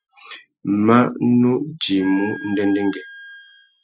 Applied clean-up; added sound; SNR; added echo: classical method Wiener filter.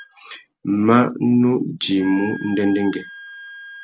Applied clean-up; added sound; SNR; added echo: none; Wind instrument, woodwind instrument; 19 dB; none.